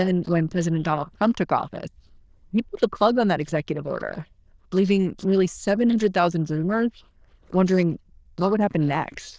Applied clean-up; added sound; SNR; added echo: neural diffusion model UNIVERSE++.